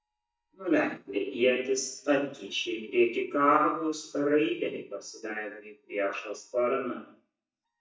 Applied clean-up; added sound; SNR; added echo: neural mask model DeepFilterNet 3.